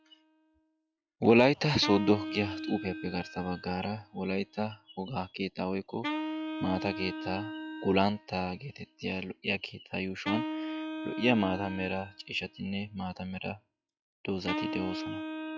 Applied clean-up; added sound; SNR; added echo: classical method log-MMSE.